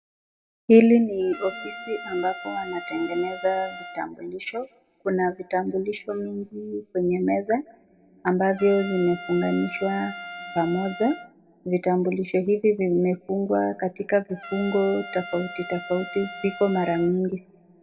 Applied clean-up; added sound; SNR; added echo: none; Trumpet; 14 dB; reverberation time 1.8 s.